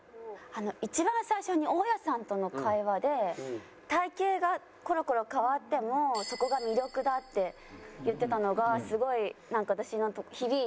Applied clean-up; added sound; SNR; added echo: none; none; none; none.